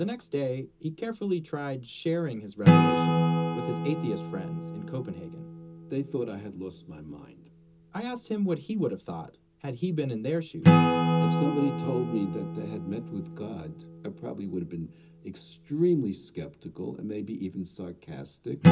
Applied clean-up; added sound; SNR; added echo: none; Acoustic guitar / Strum; -4 dB; reverberation time 0.2 s.